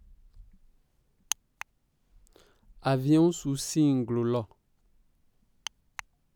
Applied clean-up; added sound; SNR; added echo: none; none; none; none.